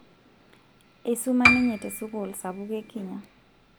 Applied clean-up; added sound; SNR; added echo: none; Piano; -3 dB; none.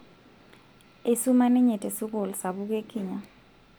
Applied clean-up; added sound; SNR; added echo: none; none; none; none.